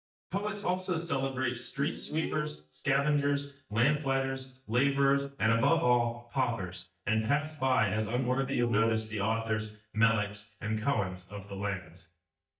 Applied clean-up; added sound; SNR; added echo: neural mask model DeepFilterNet 3.